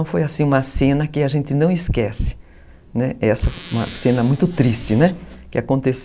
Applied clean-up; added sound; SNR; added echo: none; Zipper (clothing); 18 dB; none.